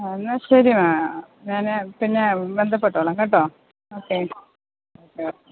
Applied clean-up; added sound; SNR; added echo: none; none; none; none.